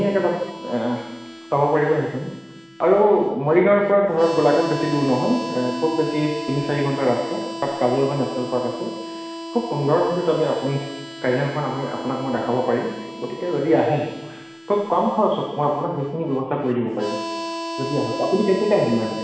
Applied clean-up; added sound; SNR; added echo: none; Harmonica; 11 dB; reverberation time 1.1 s.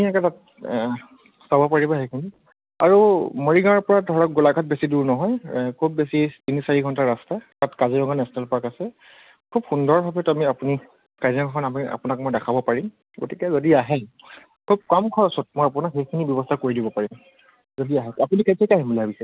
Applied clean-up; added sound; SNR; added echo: none; none; none; none.